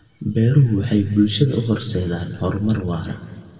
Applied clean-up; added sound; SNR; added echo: none; none; none; reverberation time 1.9 s.